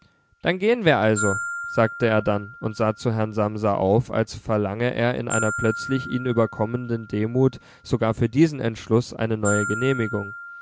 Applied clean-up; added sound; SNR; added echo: none; Glockenspiel; 11 dB; none.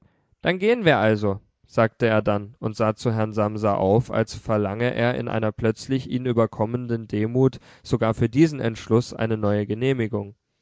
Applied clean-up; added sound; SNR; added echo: neural mask model Resemble Enhance denoiser.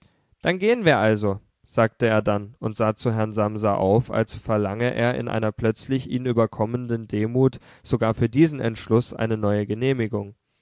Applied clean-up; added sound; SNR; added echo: none; none; none; none.